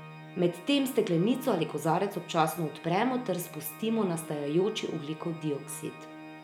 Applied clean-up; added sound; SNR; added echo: none; Organ; 16 dB; none.